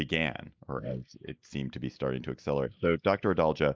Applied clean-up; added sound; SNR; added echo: neural mask model Resemble Enhance denoiser.